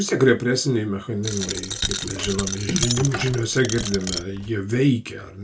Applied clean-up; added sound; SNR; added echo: none; Coin (dropping); 6 dB; reverberation time 0.2 s.